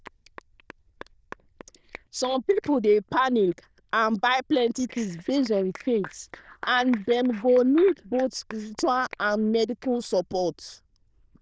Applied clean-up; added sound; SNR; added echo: neural diffusion model UNIVERSE++.